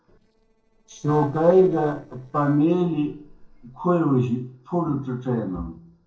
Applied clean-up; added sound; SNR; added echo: neural separator model SepFormer DNS4.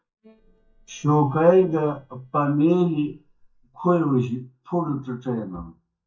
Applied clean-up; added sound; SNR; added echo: neural mask model DeepFilterNet 3.